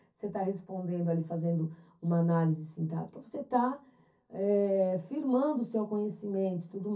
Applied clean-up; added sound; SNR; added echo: none; none; none; reverberation time 0.3 s.